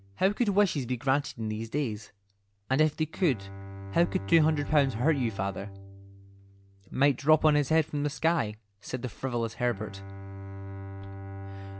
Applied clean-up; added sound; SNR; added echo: none; Bowed string instrument; 13 dB; none.